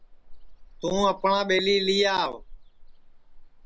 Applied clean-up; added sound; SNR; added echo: none; Ocean; 16 dB; none.